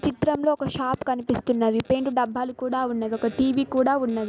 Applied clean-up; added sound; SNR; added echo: none; none; none; none.